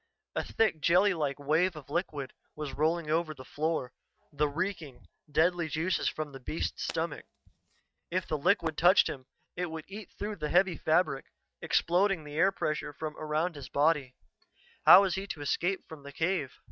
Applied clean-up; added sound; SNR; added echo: neural mask model RNNoise.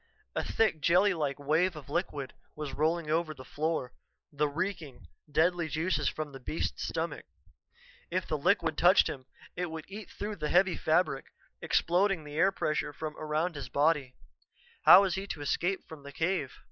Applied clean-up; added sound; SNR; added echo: neural mask model Resemble Enhance denoiser.